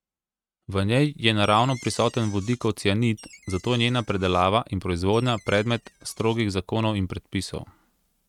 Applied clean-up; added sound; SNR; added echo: neural mask model RNNoise.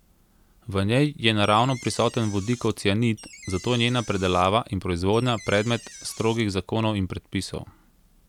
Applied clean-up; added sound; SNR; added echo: none; Door; 20 dB; none.